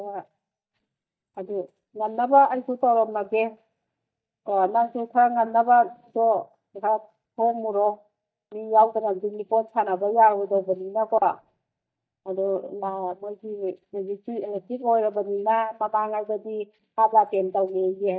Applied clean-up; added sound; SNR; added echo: neural mask model DeepFilterNet 3.